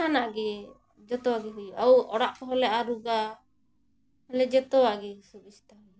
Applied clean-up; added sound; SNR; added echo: none; none; none; none.